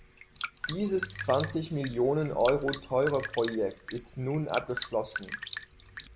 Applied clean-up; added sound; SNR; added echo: none; Drip; 10 dB; none.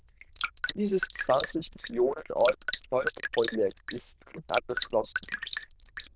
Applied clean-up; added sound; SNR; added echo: neural diffusion model UNIVERSE++.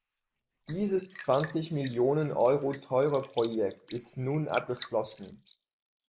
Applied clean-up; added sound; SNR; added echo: neural mask model Resemble Enhance denoiser.